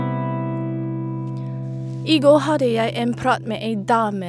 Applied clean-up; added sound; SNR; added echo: none; Electric guitar / Strum; 6 dB; none.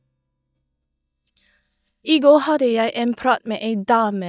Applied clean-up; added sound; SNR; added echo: neural mask model DeepFilterNet 3.